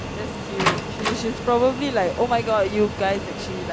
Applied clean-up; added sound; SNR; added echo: none; Door + Fixed-wing aircraft, airplane; 5 dB; none.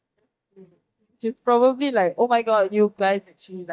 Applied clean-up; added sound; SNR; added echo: neural mask model DeepFilterNet 3.